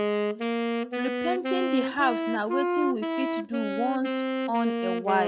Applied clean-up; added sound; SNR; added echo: none; Wind instrument, woodwind instrument; -1 dB; none.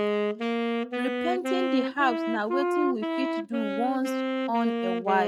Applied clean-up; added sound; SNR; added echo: neural mask model RNNoise.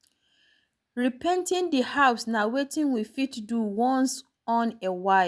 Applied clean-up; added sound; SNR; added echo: none; none; none; none.